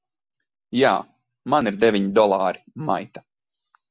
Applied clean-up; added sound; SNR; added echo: none; none; none; none.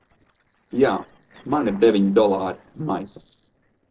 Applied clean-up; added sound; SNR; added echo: neural separator model SepFormer DNS4.